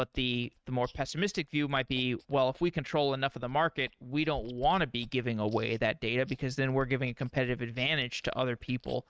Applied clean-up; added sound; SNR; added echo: neural mask model RNNoise.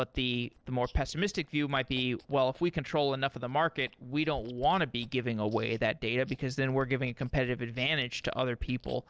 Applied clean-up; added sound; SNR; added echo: neural separator model SepFormer DNS4.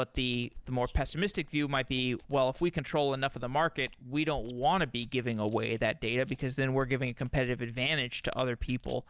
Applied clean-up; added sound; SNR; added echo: neural mask model DeepFilterNet 3.